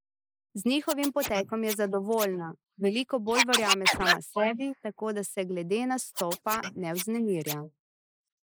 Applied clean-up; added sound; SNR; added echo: neural mask model Resemble Enhance denoiser.